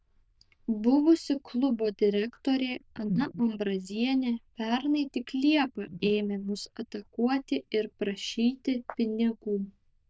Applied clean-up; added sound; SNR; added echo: neural diffusion model UNIVERSE++.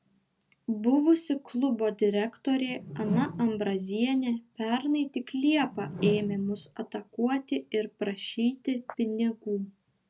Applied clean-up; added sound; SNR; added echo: none; Whoosh, swoosh, swish; 7 dB; none.